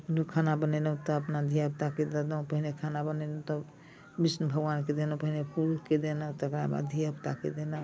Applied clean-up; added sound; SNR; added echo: none; none; none; none.